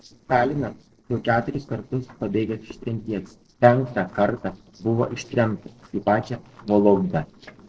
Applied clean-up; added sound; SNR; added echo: neural separator model SepFormer DNS4.